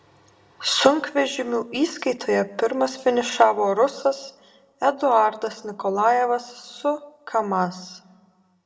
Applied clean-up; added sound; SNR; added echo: none; none; none; reverberation time 0.5 s.